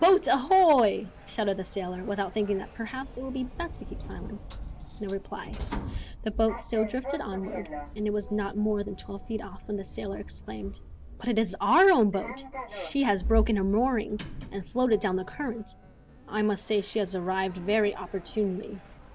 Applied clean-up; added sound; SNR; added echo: none; Sliding door; 11 dB; none.